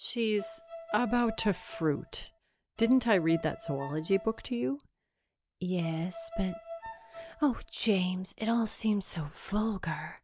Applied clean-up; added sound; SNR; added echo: none; Bowed string instrument; 13 dB; none.